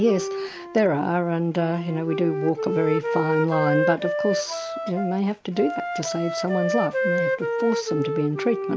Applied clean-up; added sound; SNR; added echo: none; Wind instrument, woodwind instrument; 2 dB; none.